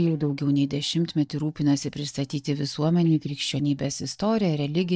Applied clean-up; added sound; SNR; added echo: neural mask model DeepFilterNet 3.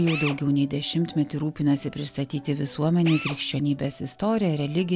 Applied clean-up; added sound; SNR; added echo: none; Drill; 15 dB; none.